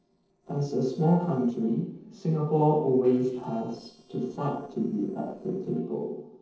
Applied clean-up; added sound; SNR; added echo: neural separator model SepFormer DNS4.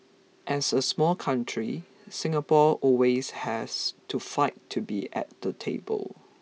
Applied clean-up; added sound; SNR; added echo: none; none; none; none.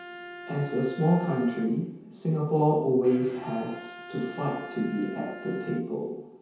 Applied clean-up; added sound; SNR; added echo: none; Bowed string instrument; 15 dB; reverberation time 0.9 s.